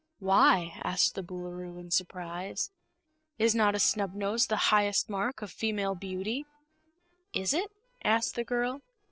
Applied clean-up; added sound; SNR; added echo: neural separator model SepFormer DNS4.